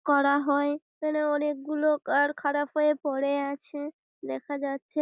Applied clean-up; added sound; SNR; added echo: none; none; none; none.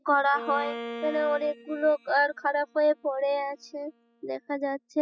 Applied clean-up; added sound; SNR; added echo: classical method spectral subtraction.